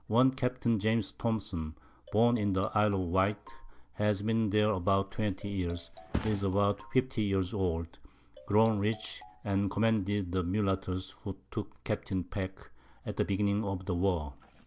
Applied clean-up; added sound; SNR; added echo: none; Thump, thud + Marimba, xylophone; 19 dB; none.